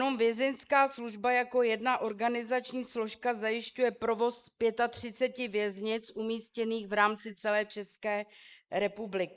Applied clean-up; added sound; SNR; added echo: neural mask model Resemble Enhance denoiser.